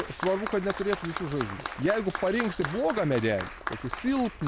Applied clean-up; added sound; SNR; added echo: none; Applause; 9 dB; none.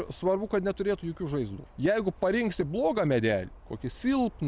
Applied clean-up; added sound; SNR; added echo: none; none; none; none.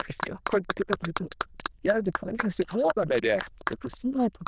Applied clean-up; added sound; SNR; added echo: neural diffusion model UNIVERSE++.